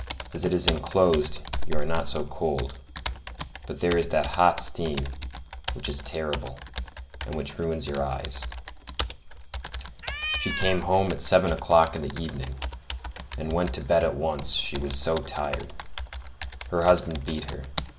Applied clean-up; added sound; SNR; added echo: none; Computer keyboard + Cat; 9 dB; none.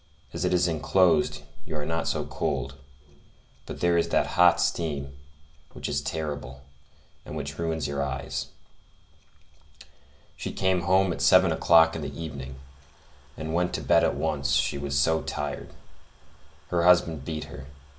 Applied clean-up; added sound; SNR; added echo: none; none; none; none.